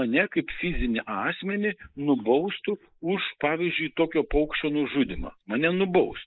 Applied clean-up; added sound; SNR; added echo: neural mask model Resemble Enhance denoiser.